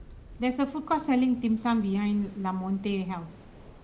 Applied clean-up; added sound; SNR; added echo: none; Waves, surf; 19 dB; reverberation time 1.3 s.